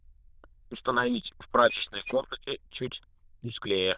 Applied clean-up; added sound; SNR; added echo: neural diffusion model UNIVERSE++.